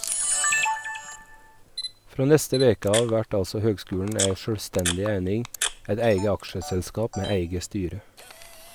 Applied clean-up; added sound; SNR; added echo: none; Camera; 6 dB; none.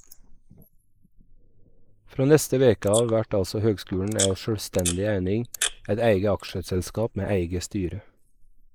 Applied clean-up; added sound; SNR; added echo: neural mask model Resemble Enhance denoiser.